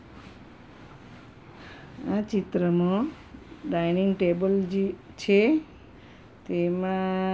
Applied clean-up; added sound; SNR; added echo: none; none; none; none.